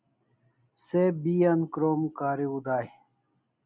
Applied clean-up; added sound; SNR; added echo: none; none; none; none.